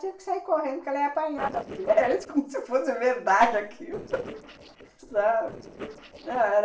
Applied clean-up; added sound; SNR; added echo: neural separator model SepFormer DNS4.